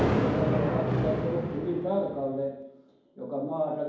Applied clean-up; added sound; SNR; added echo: none; Thunder; -1 dB; reverberation time 1.2 s.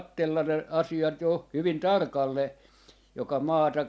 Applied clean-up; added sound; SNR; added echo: none; none; none; none.